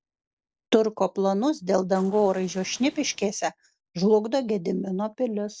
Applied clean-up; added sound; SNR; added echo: neural separator model SepFormer DNS4.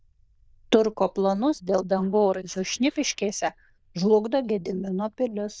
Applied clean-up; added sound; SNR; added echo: neural diffusion model UNIVERSE++.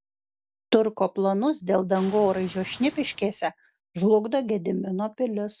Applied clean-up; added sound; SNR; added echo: none; Boom; 19 dB; none.